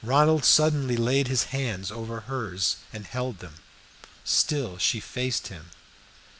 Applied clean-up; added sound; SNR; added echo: none; none; none; none.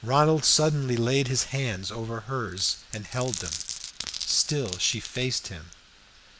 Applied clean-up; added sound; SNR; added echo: none; Glass; 11 dB; none.